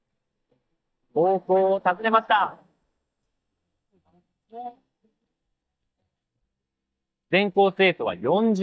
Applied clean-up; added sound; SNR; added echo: neural mask model DeepFilterNet 3.